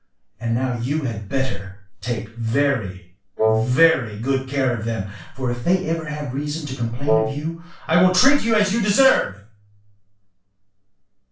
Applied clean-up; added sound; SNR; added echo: none; Wind instrument, woodwind instrument; 1 dB; reverberation time 0.3 s.